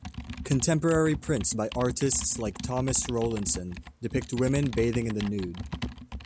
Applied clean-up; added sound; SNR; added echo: none; Computer keyboard; 10 dB; none.